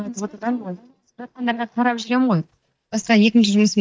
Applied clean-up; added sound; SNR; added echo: neural mask model DeepFilterNet 3.